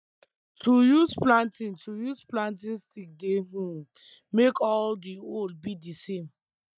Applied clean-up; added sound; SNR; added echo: neural mask model DeepFilterNet 3.